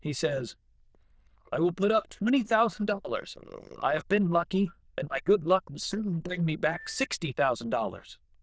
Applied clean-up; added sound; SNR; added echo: neural diffusion model UNIVERSE++.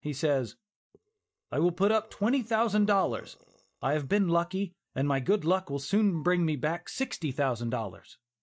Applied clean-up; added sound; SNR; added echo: neural mask model DeepFilterNet 3.